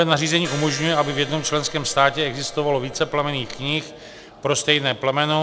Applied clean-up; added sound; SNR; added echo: none; Crash cymbal; 14 dB; none.